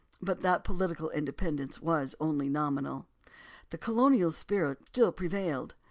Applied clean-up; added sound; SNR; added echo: none; none; none; none.